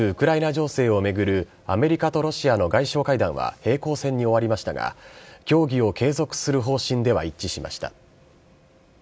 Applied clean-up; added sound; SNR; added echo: none; none; none; none.